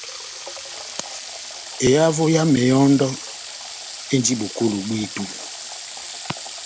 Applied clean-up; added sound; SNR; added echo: none; Water tap, faucet / Water; 12 dB; none.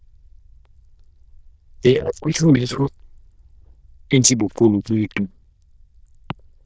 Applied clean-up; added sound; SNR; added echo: neural diffusion model UNIVERSE++.